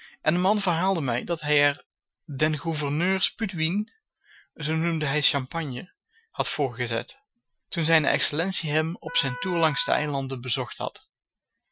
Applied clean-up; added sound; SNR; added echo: classical method Wiener filter.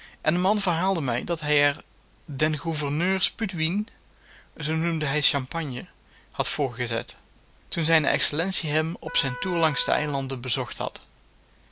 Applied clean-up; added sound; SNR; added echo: none; Wind instrument, woodwind instrument; 13 dB; none.